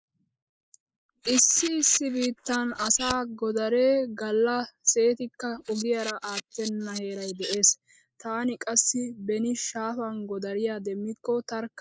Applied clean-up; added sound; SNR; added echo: neural mask model Resemble Enhance denoiser.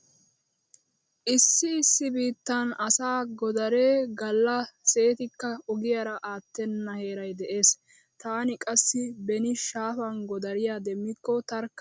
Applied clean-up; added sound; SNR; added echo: none; none; none; none.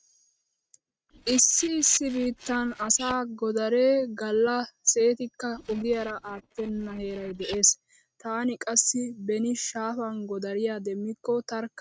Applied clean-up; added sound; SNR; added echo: neural mask model RNNoise.